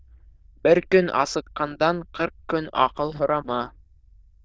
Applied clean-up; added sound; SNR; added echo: neural diffusion model UNIVERSE++.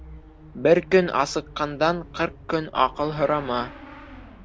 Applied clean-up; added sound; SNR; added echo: none; Motorcycle / Accelerating, revving, vroom; 18 dB; none.